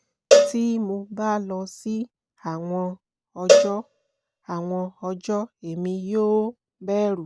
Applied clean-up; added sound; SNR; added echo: none; Cowbell; -4 dB; none.